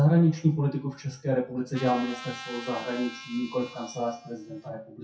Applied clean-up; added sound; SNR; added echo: classical method WPE with log-MMSE.